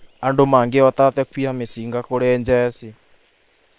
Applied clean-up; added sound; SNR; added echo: neural separator model SepFormer WHAM!.